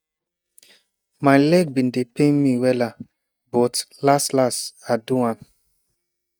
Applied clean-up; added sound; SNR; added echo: neural mask model DeepFilterNet 3.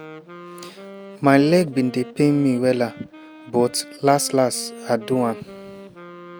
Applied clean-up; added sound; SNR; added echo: none; Wind instrument, woodwind instrument; 17 dB; none.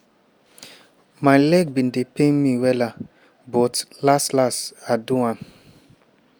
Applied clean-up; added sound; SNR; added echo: none; none; none; none.